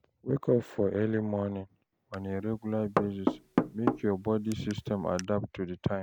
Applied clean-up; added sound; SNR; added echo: none; Knock / Wood; 3 dB; none.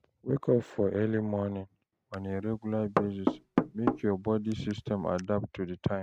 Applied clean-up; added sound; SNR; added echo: neural mask model RNNoise.